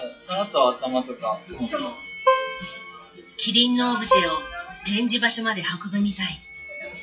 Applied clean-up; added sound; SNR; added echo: classical method WPE with log-MMSE.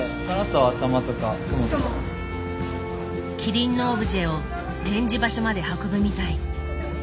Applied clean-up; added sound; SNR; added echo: none; none; none; none.